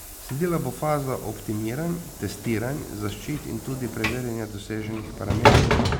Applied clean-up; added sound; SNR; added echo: none; Sliding door / Train; -2 dB; none.